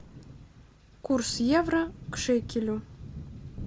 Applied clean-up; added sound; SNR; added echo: none; Thunder / Wind; 13 dB; none.